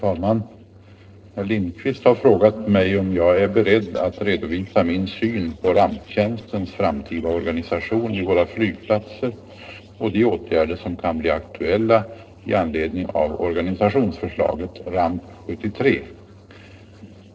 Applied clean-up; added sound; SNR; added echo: neural separator model SepFormer DNS4.